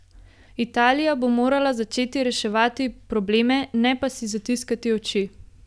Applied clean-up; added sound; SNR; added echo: none; none; none; none.